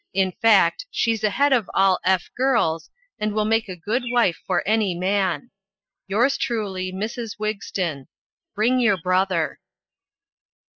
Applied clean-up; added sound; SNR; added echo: classical method spectral subtraction.